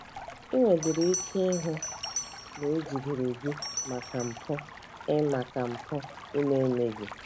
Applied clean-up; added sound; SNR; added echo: none; Bell + Stream; 10 dB; none.